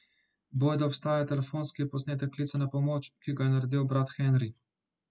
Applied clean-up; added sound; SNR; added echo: none; none; none; none.